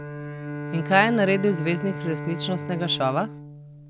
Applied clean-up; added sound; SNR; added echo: none; Bowed string instrument; 8 dB; none.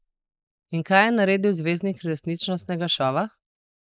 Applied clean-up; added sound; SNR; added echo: neural mask model Resemble Enhance denoiser.